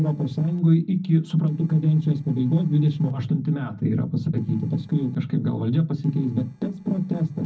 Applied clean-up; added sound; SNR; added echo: neural separator model SepFormer DNS4.